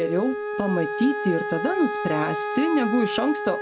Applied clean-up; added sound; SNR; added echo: none; Wind instrument, woodwind instrument; 4 dB; none.